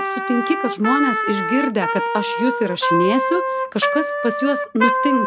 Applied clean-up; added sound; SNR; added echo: none; Trumpet; 0 dB; none.